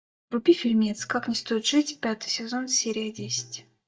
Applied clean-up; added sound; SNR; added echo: neural mask model DeepFilterNet 3.